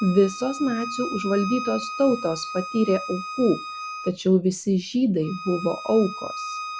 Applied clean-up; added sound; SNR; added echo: none; Bowed string instrument; 11 dB; none.